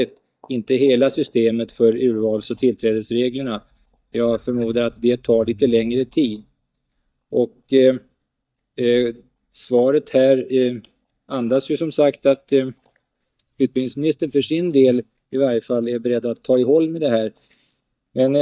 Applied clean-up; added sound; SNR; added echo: neural mask model DeepFilterNet 3.